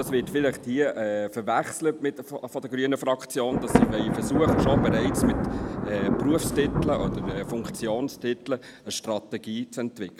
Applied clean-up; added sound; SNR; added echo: none; Thunder; 1 dB; none.